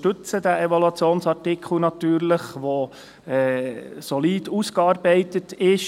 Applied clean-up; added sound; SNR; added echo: none; none; none; none.